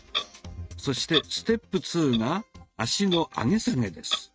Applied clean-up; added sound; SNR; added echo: neural mask model RNNoise.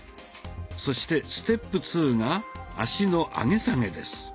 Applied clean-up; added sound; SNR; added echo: none; none; none; none.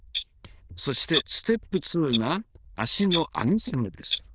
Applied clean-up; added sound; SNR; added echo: neural diffusion model UNIVERSE++.